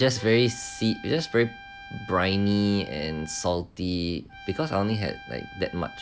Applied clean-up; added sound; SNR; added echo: none; Trumpet; 18 dB; none.